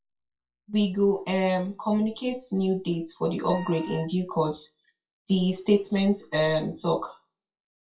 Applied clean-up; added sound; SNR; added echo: classical method WPE with log-MMSE.